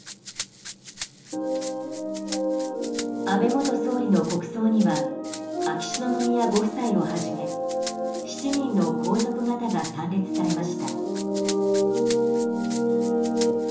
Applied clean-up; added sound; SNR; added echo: none; Rattle (instrument); 16 dB; reverberation time 1.2 s.